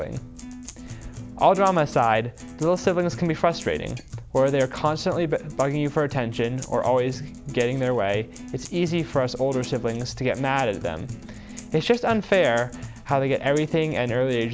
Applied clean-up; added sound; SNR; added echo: none; Acoustic guitar; 15 dB; none.